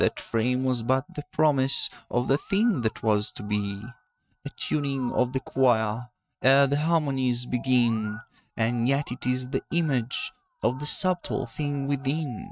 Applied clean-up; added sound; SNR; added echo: neural mask model RNNoise.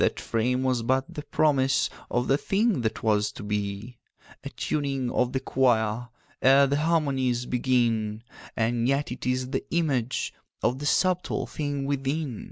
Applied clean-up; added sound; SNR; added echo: none; none; none; none.